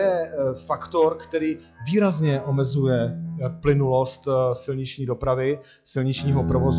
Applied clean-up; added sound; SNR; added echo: classical method log-MMSE.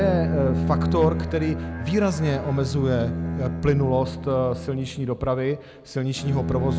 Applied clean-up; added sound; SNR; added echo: none; Bowed string instrument; 4 dB; none.